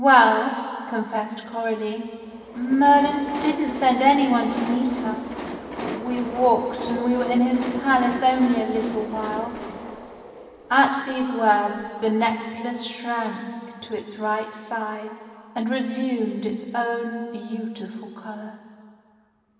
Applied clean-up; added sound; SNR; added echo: none; Train; 14 dB; reverberation time 2.5 s.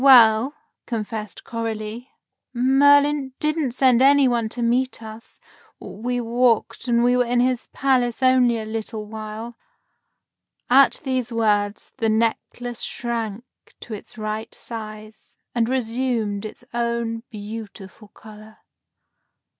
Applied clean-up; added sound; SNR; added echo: none; none; none; none.